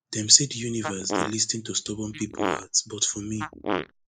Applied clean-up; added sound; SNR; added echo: neural mask model Resemble Enhance denoiser.